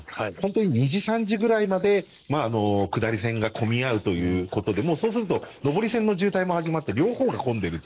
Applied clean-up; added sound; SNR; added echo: neural mask model Resemble Enhance denoiser.